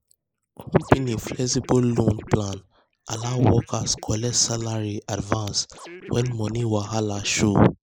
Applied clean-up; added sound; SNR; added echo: neural mask model Resemble Enhance denoiser.